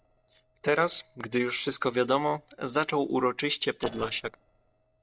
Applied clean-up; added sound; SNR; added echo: neural separator model SepFormer DNS4.